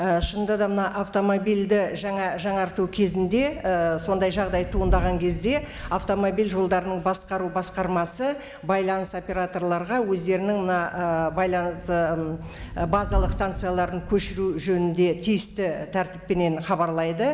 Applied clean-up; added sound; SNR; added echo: none; Thunder / Rain; 11 dB; none.